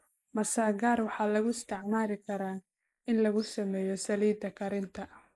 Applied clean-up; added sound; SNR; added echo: neural mask model Resemble Enhance denoiser.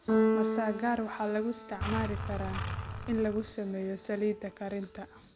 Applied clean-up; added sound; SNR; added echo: none; Engine + Keyboard (musical); 0 dB; none.